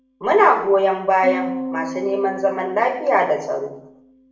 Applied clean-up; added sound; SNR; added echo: none; Bass guitar; 12 dB; reverberation time 0.7 s.